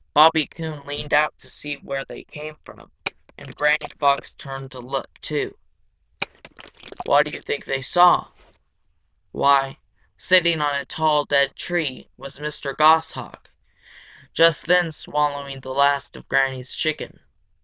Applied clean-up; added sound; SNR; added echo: neural diffusion model UNIVERSE++.